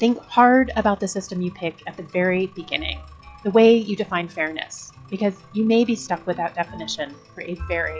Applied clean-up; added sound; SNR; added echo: classical method log-MMSE.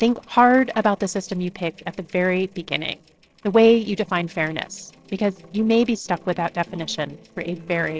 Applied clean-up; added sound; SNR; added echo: neural separator model SepFormer DNS4.